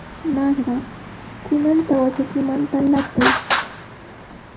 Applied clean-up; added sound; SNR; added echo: none; Traffic noise, roadway noise; 6 dB; reverberation time 0.5 s.